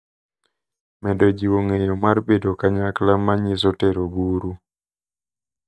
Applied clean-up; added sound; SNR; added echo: neural mask model DeepFilterNet 3.